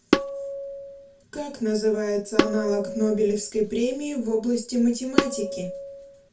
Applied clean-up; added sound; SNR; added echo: none; Tabla; 1 dB; reverberation time 0.2 s.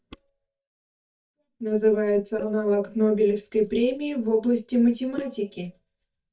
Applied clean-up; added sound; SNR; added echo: neural mask model DeepFilterNet 3.